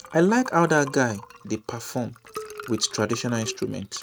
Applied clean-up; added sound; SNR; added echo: neural mask model RNNoise.